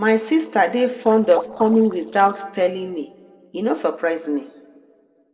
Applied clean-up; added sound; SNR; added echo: neural separator model SepFormer DNS4.